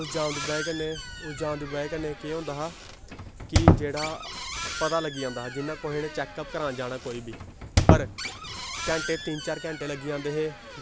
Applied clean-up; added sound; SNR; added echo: none; Squeak; -2 dB; none.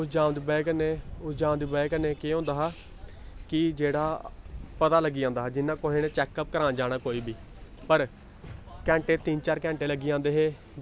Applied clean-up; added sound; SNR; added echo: none; none; none; none.